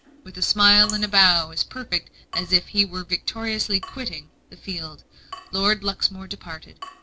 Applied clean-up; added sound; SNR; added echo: none; Drip / Water tap, faucet; 19 dB; none.